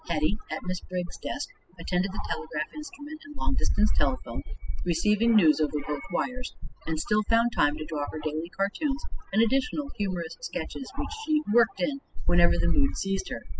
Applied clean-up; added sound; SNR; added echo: classical method spectral subtraction.